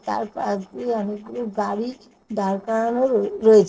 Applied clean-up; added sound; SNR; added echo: neural separator model SepFormer DNS4.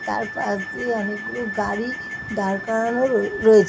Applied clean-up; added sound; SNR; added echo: none; Wind instrument, woodwind instrument; 11 dB; none.